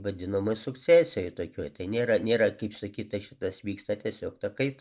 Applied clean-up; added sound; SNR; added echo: none; none; none; none.